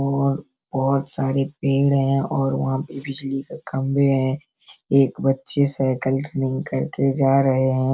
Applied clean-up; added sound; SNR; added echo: none; none; none; none.